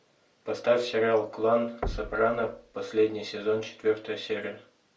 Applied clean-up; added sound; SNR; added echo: none; Knock; 13 dB; none.